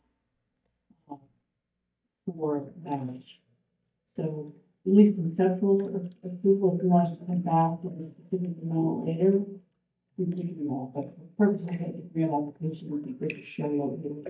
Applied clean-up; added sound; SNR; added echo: neural mask model DeepFilterNet 3.